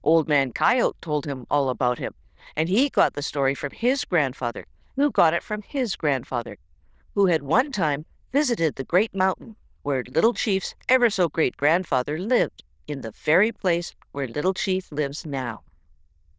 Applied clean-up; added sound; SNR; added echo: neural diffusion model UNIVERSE++.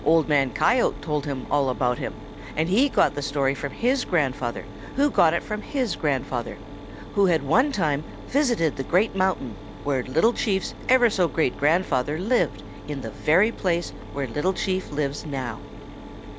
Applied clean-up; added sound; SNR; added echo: none; Mechanisms; 13 dB; none.